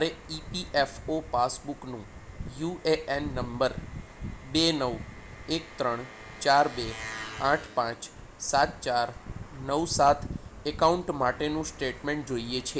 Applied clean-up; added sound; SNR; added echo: none; Engine; 18 dB; none.